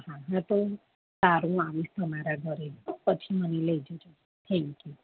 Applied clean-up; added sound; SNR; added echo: none; none; none; none.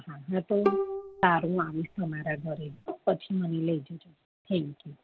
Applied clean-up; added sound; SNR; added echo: none; Bowed string instrument; 4 dB; none.